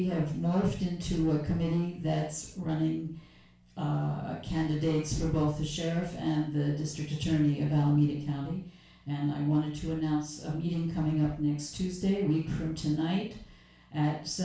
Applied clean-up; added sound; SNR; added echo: none; none; none; reverberation time 0.4 s.